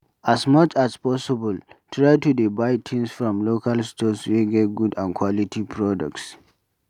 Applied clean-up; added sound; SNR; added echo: none; none; none; none.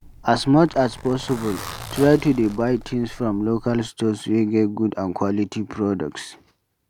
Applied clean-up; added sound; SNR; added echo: none; Zipper (clothing); 15 dB; none.